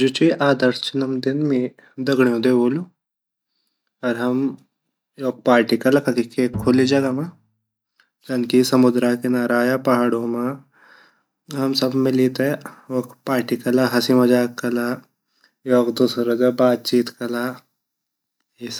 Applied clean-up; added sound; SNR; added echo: none; Bowed string instrument; 14 dB; none.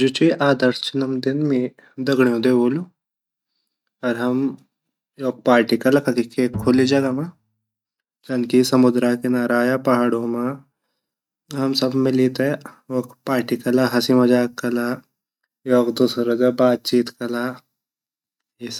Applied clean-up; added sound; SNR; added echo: neural mask model RNNoise.